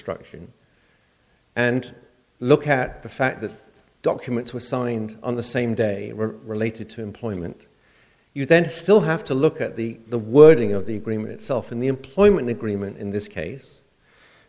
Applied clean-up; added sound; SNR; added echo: none; none; none; none.